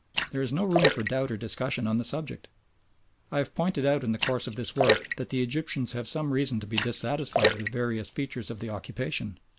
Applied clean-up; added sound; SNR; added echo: none; Splash, splatter; 1 dB; none.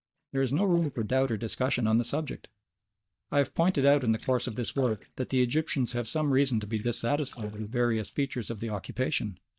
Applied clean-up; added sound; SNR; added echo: neural mask model DeepFilterNet 3.